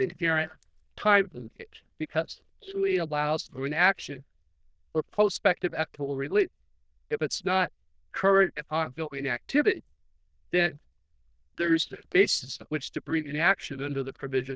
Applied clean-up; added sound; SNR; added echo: neural diffusion model UNIVERSE++.